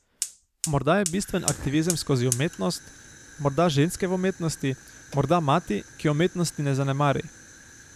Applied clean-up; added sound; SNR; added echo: none; Fire; 13 dB; none.